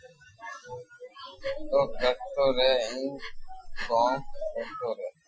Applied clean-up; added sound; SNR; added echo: classical method Wiener filter.